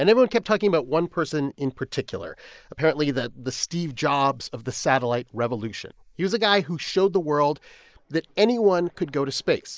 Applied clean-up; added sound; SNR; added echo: neural mask model Resemble Enhance denoiser.